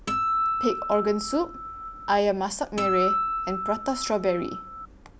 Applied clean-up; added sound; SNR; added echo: none; Acoustic guitar; 1 dB; none.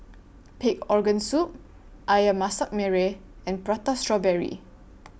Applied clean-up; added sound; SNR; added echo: none; none; none; none.